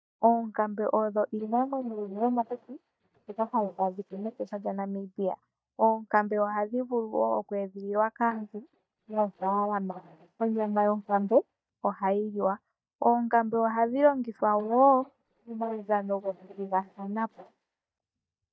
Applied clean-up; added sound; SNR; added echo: neural mask model DeepFilterNet 3.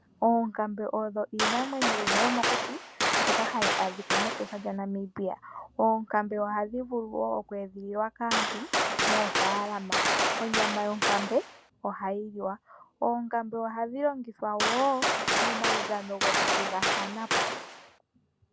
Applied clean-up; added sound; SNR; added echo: none; Gunshot, gunfire; -3 dB; none.